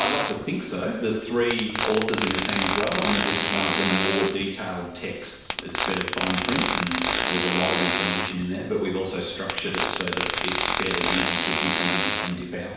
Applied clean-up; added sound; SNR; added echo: none; Fart; -2 dB; reverberation time 1.0 s.